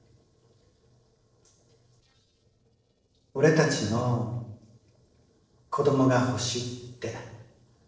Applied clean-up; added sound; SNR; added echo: neural separator model SepFormer DNS4.